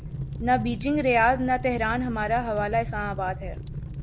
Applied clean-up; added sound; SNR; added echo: none; Fire; 8 dB; none.